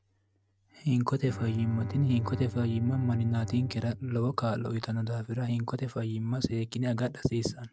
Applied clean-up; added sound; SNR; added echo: neural mask model RNNoise.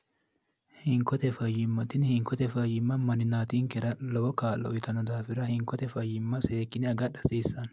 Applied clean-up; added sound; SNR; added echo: none; none; none; none.